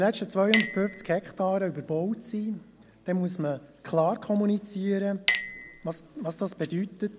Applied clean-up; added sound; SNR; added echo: none; Chink, clink; 2 dB; none.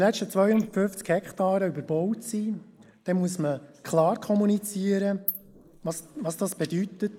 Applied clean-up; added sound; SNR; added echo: neural mask model Resemble Enhance denoiser.